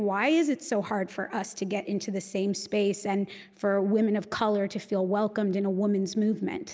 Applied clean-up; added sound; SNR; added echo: none; none; none; none.